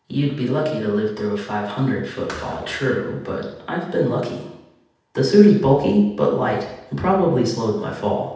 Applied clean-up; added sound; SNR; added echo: none; Thump, thud; 18 dB; reverberation time 0.8 s.